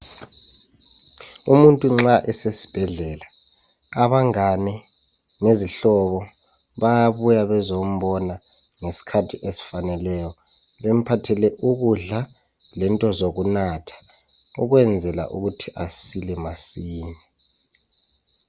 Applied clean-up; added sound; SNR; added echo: none; none; none; none.